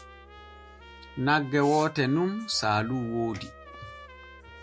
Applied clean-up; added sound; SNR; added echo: none; Musical instrument + Trumpet; 18 dB; none.